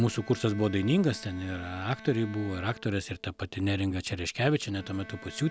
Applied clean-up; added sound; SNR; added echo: none; Bowed string instrument; 20 dB; none.